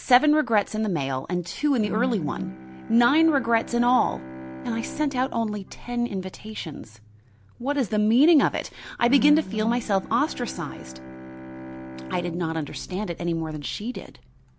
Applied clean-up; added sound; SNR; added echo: none; Bowed string instrument; 13 dB; none.